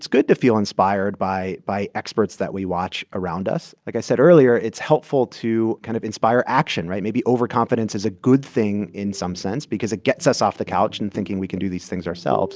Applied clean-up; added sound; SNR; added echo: none; none; none; none.